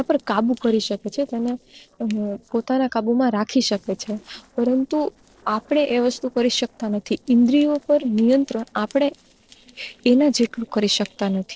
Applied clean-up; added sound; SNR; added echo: neural separator model SepFormer DNS4.